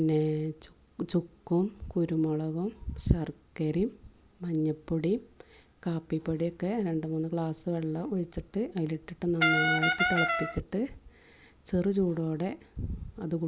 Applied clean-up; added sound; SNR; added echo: none; Brass instrument; -4 dB; none.